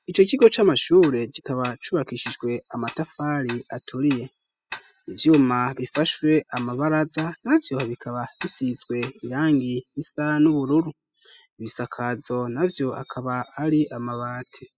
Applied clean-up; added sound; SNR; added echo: classical method spectral subtraction.